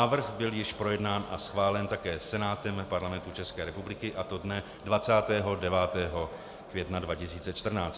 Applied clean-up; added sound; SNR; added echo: none; none; none; none.